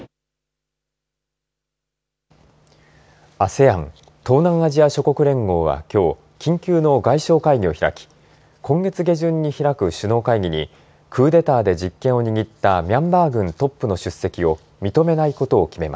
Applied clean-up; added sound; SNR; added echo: none; none; none; none.